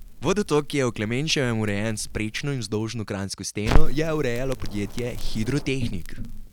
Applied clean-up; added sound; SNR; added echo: none; Crackle; -3 dB; none.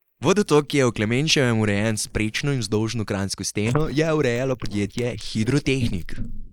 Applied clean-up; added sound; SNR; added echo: neural mask model Resemble Enhance denoiser.